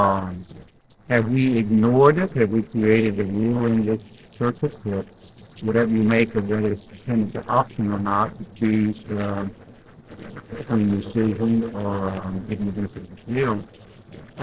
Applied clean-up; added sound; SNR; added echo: neural separator model SepFormer DNS4.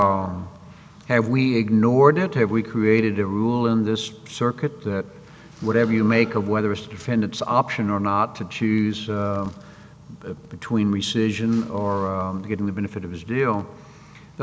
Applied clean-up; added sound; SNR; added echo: none; none; none; none.